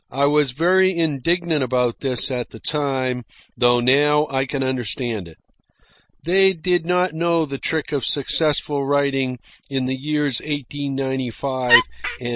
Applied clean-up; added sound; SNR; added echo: none; Wood; -2 dB; none.